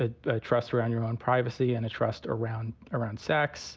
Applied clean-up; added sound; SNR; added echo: none; none; none; none.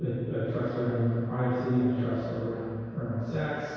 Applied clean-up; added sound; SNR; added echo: none; none; none; reverberation time 2.0 s.